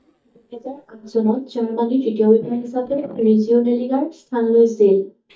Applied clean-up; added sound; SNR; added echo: neural mask model DeepFilterNet 3.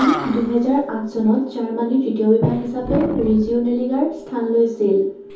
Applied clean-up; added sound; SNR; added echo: none; Animal; 12 dB; reverberation time 0.6 s.